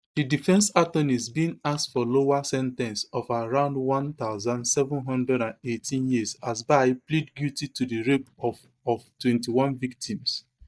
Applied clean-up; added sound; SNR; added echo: neural mask model DeepFilterNet 3.